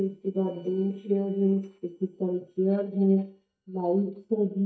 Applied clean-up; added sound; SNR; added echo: neural mask model DeepFilterNet 3.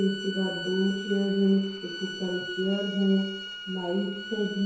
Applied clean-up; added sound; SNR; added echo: none; Bowed string instrument; 10 dB; reverberation time 1.0 s.